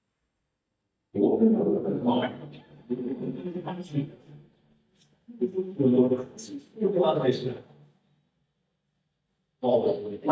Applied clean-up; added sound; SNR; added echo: neural mask model DeepFilterNet 3.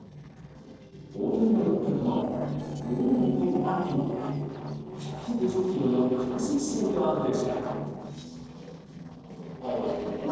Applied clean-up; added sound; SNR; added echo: neural separator model SepFormer DNS4.